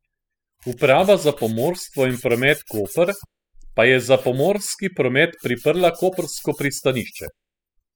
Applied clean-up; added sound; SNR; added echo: classical method spectral subtraction.